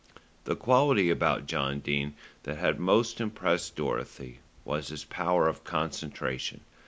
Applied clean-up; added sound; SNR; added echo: none; none; none; none.